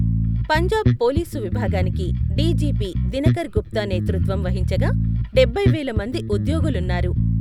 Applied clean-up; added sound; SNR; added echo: none; Bass guitar; -4 dB; none.